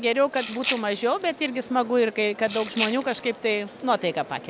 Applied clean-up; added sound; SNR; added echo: none; Rattle (instrument); 12 dB; none.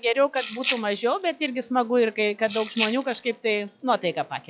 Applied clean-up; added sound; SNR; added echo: classical method log-MMSE.